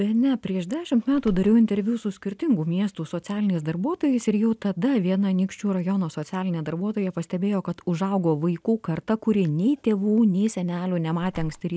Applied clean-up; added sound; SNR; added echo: none; Bird; 11 dB; none.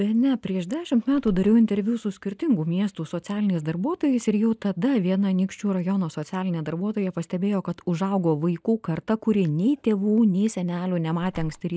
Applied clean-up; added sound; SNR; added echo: neural mask model DeepFilterNet 3.